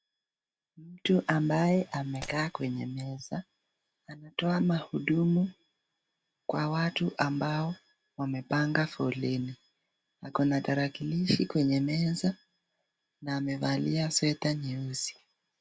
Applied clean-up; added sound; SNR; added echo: none; Shatter; 19 dB; none.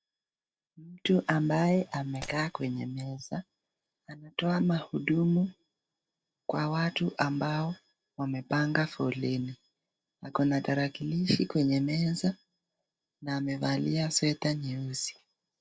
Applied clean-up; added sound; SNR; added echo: neural separator model SepFormer DNS4.